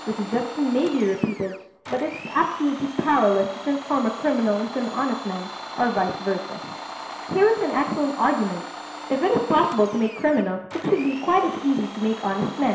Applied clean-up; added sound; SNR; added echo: none; Domestic sounds, home sounds; 13 dB; reverberation time 0.7 s.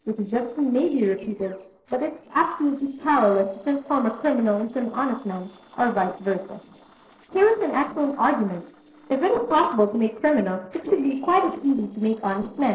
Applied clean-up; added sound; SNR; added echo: neural separator model SepFormer DNS4.